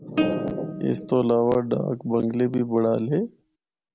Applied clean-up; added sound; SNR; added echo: none; Plucked string instrument; 10 dB; none.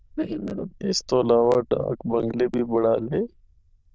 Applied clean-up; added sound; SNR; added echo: neural diffusion model UNIVERSE++.